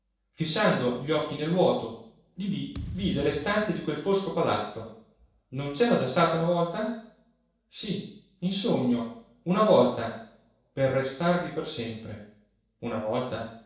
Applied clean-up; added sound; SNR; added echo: none; Thump, thud; 12 dB; reverberation time 0.7 s.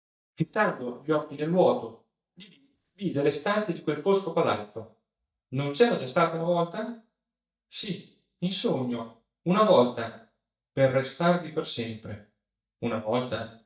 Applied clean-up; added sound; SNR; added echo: neural mask model DeepFilterNet 3.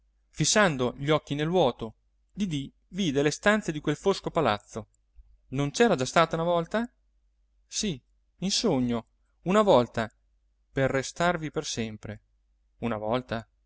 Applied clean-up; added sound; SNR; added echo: none; none; none; none.